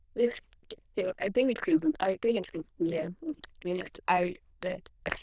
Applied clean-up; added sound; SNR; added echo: neural diffusion model UNIVERSE++.